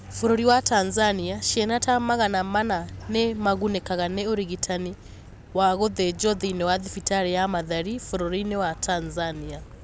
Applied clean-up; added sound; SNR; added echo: none; none; none; none.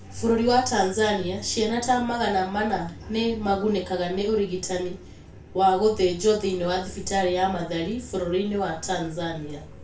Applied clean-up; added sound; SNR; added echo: none; none; none; reverberation time 0.3 s.